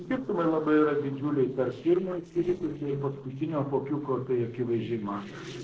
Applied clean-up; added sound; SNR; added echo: neural separator model SepFormer DNS4.